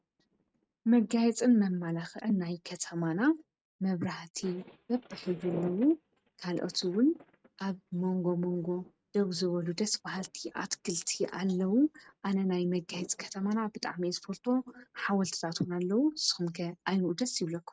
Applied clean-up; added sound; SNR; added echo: neural mask model RNNoise.